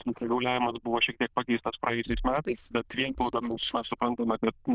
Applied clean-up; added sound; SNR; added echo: neural diffusion model UNIVERSE++.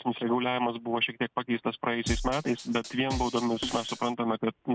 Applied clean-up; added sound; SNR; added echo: none; Drum kit; 8 dB; none.